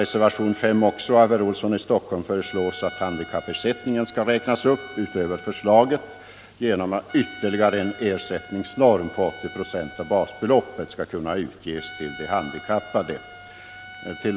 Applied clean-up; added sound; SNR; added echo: none; Trumpet; 18 dB; none.